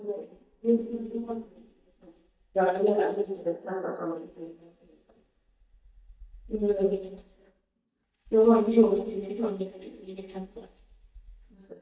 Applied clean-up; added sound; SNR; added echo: neural mask model DeepFilterNet 3.